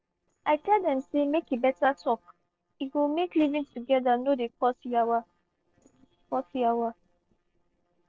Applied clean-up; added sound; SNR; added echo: neural separator model SepFormer DNS4.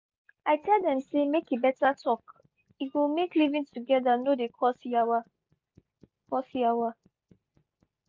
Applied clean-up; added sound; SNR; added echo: none; none; none; none.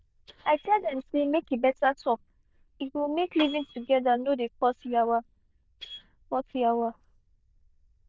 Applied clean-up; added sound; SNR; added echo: neural diffusion model UNIVERSE++.